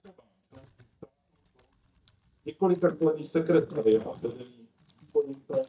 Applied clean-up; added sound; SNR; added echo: neural mask model DeepFilterNet 3.